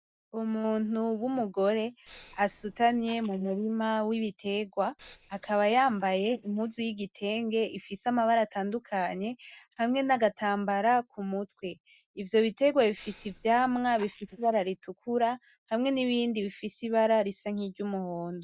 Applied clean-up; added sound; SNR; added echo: neural mask model DeepFilterNet 3.